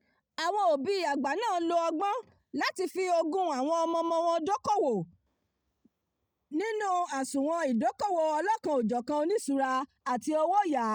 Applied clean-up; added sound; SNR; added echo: none; none; none; none.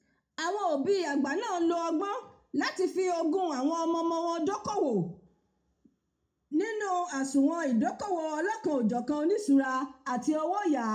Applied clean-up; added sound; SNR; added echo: none; none; none; reverberation time 0.3 s.